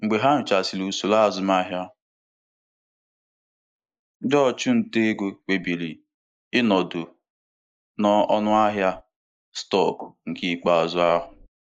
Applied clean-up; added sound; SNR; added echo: neural mask model Resemble Enhance denoiser.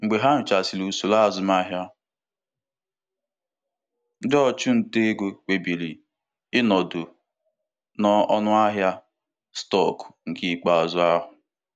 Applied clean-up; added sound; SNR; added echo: none; none; none; none.